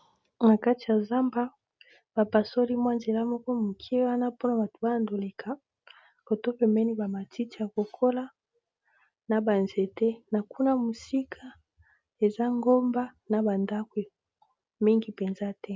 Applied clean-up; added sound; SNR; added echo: none; none; none; none.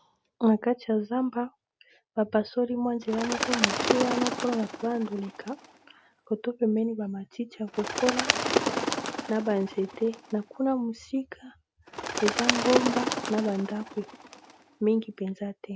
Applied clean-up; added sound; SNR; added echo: none; Bird; 2 dB; none.